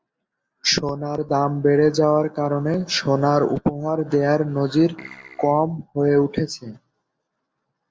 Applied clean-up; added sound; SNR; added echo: neural separator model SepFormer DNS4.